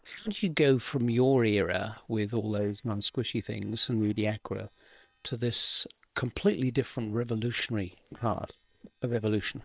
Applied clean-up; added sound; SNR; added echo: neural separator model SepFormer WHAM!.